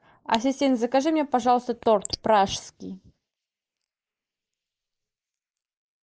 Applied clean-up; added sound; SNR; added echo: neural mask model Resemble Enhance denoiser.